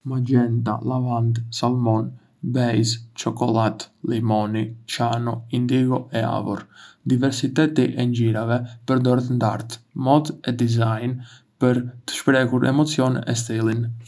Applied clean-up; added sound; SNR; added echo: none; none; none; none.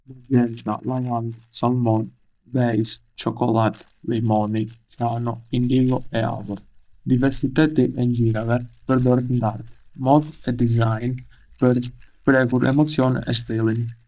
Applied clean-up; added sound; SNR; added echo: neural mask model DeepFilterNet 3.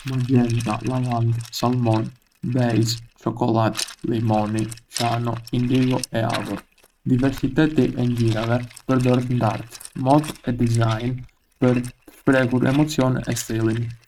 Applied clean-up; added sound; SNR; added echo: neural mask model RNNoise.